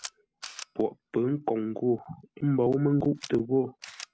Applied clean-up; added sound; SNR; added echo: none; Camera; 20 dB; none.